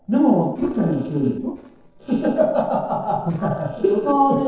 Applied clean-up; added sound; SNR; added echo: neural separator model SepFormer DNS4.